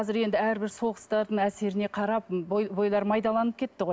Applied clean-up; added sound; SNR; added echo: none; none; none; none.